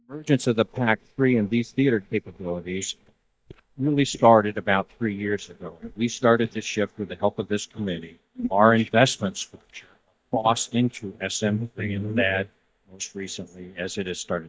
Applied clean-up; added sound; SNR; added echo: neural mask model DeepFilterNet 3.